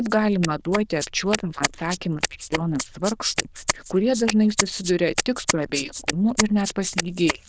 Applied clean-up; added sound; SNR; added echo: neural diffusion model UNIVERSE++.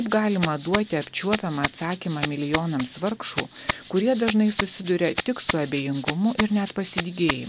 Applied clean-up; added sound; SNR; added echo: none; Rattle (instrument); 1 dB; none.